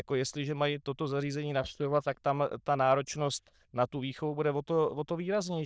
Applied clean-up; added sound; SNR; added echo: neural diffusion model UNIVERSE++.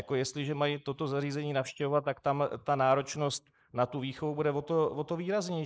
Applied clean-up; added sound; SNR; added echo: neural mask model Resemble Enhance denoiser.